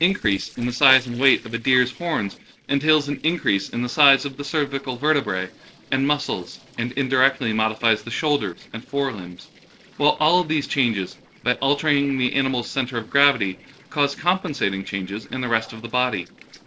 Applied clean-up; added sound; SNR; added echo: neural separator model SepFormer DNS4.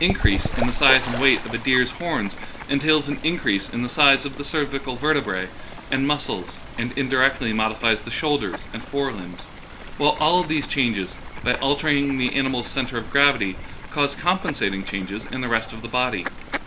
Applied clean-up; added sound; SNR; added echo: none; Bird / Fowl; 8 dB; none.